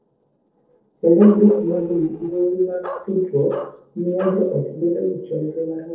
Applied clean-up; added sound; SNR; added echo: neural separator model SepFormer DNS4.